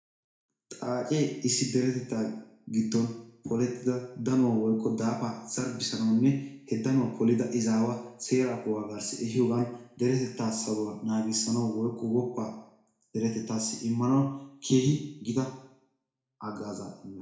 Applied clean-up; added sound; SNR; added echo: none; none; none; reverberation time 0.6 s.